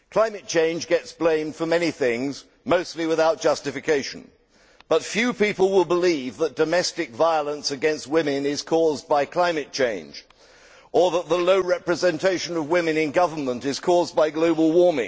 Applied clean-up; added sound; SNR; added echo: none; none; none; none.